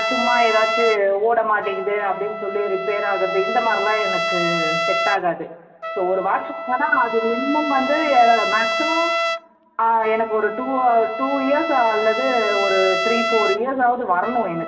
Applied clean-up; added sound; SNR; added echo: none; Trumpet; 4 dB; reverberation time 2.3 s.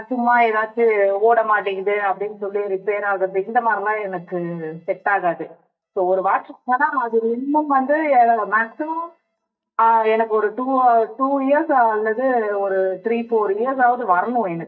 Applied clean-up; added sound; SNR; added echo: neural mask model DeepFilterNet 3.